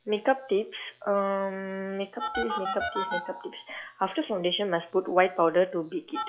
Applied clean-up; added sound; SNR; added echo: classical method log-MMSE.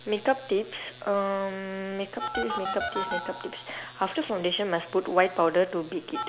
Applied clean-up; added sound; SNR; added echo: none; Telephone; 10 dB; none.